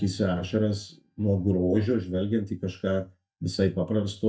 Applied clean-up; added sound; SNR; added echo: neural mask model DeepFilterNet 3.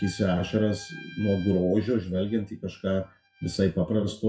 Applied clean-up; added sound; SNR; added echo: classical method WPE with log-MMSE.